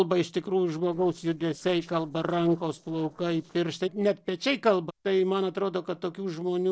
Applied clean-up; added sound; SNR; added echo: neural separator model SepFormer DNS4.